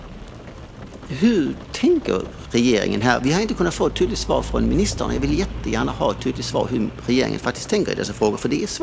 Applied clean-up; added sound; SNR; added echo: none; Rain; 11 dB; none.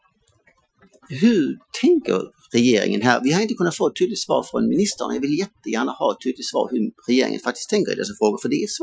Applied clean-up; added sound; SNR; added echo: classical method Wiener filter.